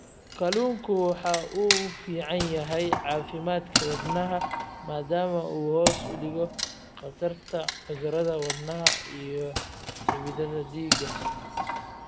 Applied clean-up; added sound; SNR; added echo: none; Wood; 2 dB; none.